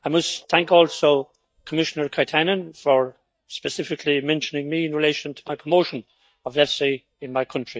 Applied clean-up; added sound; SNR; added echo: neural mask model DeepFilterNet 3.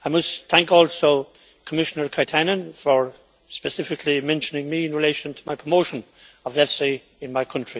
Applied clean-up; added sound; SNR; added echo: none; none; none; none.